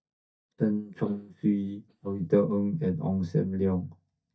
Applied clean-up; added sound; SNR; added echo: neural mask model DeepFilterNet 3.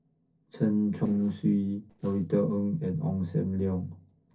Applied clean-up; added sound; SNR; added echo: neural separator model SepFormer DNS4.